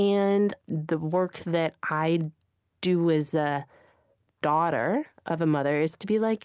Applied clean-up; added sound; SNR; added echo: none; none; none; none.